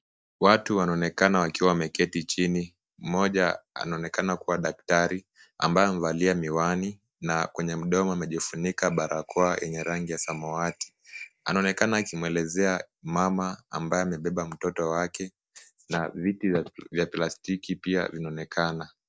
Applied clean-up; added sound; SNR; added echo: neural mask model DeepFilterNet 3.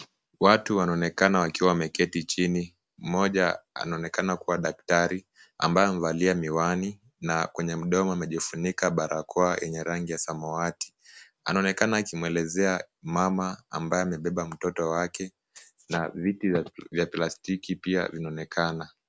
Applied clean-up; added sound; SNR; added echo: none; none; none; none.